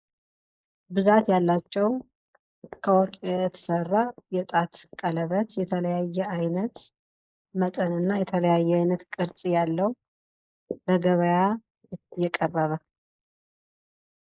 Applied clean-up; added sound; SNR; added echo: neural mask model Resemble Enhance denoiser.